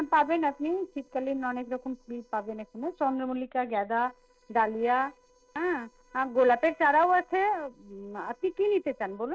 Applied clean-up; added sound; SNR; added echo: neural separator model SepFormer DNS4.